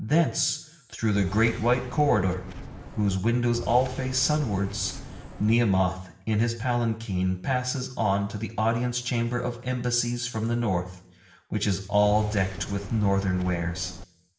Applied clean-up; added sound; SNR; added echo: none; Subway, metro, underground; 12 dB; reverberation time 0.6 s.